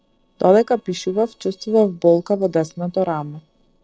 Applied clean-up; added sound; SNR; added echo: neural separator model SepFormer DNS4.